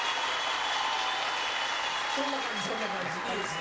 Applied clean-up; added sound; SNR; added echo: none; Applause / Cheering; -3 dB; reverberation time 0.6 s.